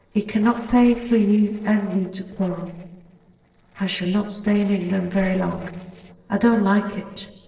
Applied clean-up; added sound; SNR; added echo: neural separator model SepFormer DNS4.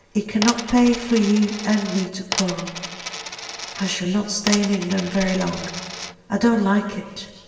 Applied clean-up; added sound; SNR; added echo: none; Coin (dropping); 8 dB; reverberation time 1.3 s.